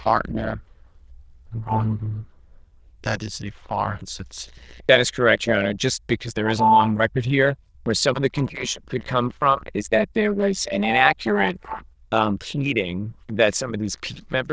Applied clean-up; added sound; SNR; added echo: neural diffusion model UNIVERSE++.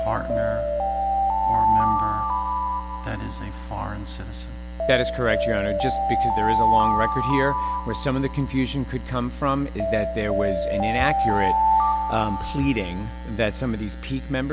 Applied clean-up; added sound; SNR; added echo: none; Alarm; -1 dB; none.